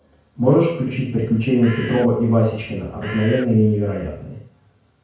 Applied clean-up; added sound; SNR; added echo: none; Bird; 13 dB; reverberation time 0.5 s.